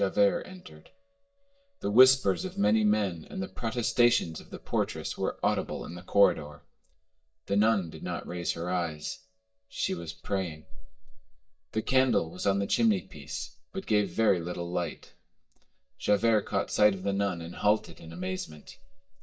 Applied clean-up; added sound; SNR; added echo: neural mask model DeepFilterNet 3.